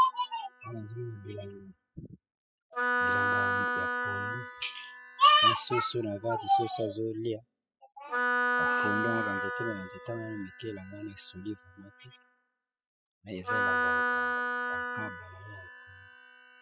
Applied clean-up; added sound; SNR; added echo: classical method spectral subtraction.